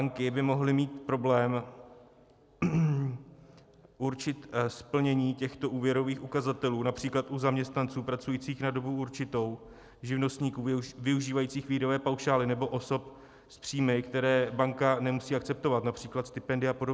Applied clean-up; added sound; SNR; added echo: none; none; none; none.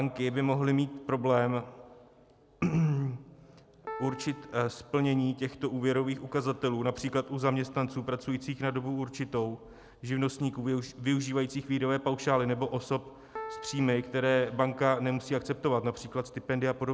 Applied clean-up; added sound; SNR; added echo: none; Piano; 16 dB; none.